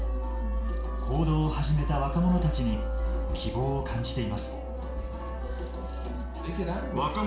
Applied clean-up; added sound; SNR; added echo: none; Wind instrument, woodwind instrument; 14 dB; reverberation time 0.4 s.